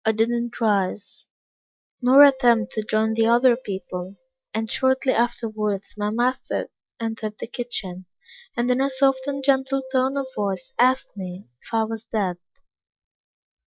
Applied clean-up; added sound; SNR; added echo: neural mask model DeepFilterNet 3.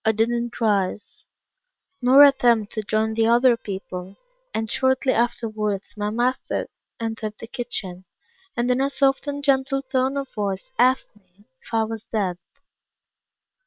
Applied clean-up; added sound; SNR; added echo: neural separator model SepFormer WHAM!.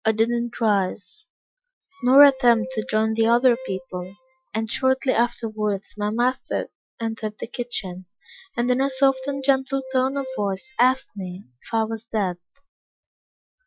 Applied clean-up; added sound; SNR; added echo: classical method Wiener filter.